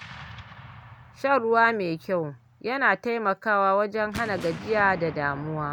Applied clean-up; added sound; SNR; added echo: none; Explosion; 17 dB; none.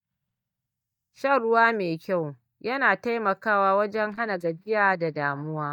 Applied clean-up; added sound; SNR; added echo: neural mask model DeepFilterNet 3.